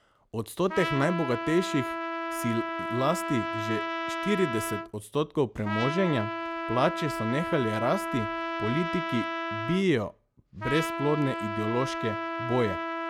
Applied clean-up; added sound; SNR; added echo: none; Trumpet; 4 dB; none.